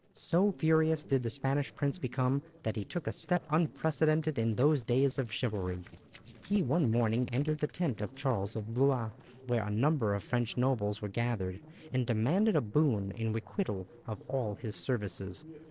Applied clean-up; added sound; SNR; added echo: neural separator model SepFormer DNS4.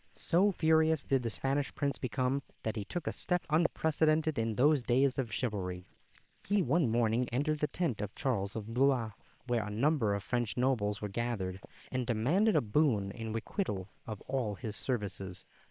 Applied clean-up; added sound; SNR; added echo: neural separator model SepFormer WHAM!.